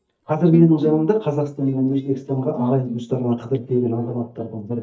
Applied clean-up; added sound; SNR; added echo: neural mask model DeepFilterNet 3.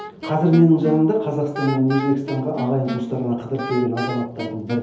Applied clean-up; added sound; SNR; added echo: none; Wind instrument, woodwind instrument; 10 dB; reverberation time 0.8 s.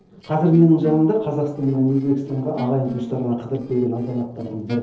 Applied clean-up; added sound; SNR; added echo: neural separator model SepFormer DNS4.